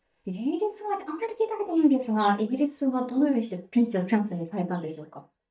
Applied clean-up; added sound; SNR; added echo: neural mask model DeepFilterNet 3.